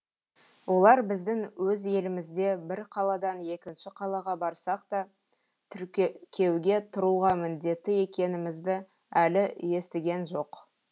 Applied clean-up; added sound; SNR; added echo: none; none; none; none.